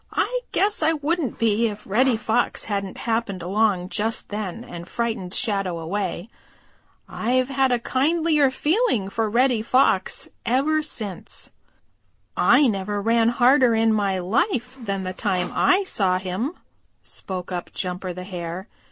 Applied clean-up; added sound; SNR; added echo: none; Sawing; 18 dB; none.